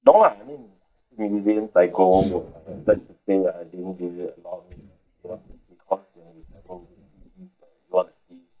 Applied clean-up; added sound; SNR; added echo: neural mask model DeepFilterNet 3.